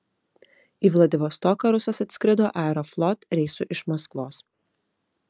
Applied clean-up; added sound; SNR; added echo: none; none; none; none.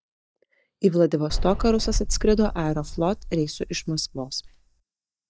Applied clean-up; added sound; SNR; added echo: neural mask model DeepFilterNet 3.